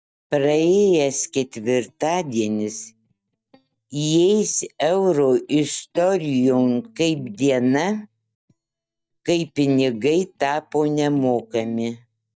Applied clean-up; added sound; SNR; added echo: neural mask model DeepFilterNet 3.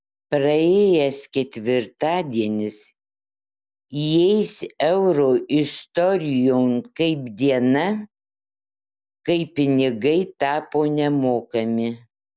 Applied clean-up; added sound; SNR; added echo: none; none; none; none.